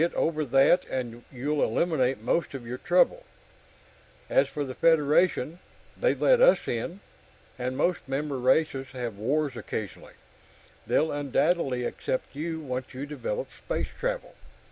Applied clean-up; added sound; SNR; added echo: none; none; none; none.